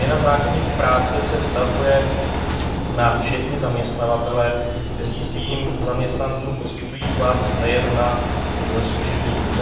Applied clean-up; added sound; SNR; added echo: none; Engine; 0 dB; reverberation time 0.7 s.